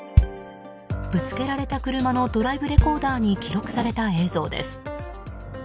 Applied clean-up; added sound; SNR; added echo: none; Bass drum; 1 dB; none.